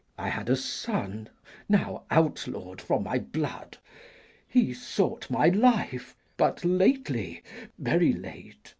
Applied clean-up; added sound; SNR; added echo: none; none; none; none.